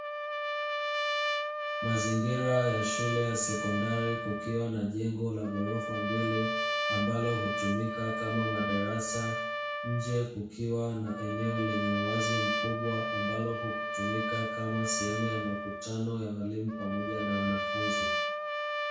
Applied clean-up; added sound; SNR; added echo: none; Trumpet; 1 dB; reverberation time 0.6 s.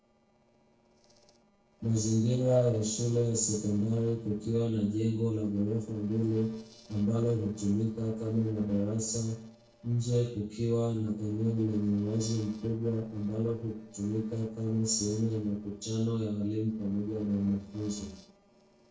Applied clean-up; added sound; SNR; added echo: neural separator model SepFormer DNS4.